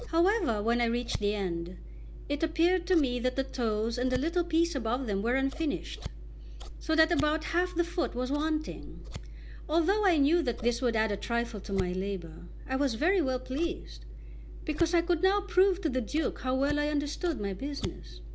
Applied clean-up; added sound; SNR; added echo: none; Scissors; 10 dB; none.